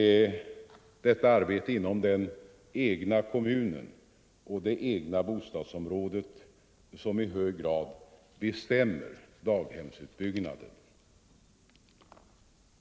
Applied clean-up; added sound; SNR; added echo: none; none; none; none.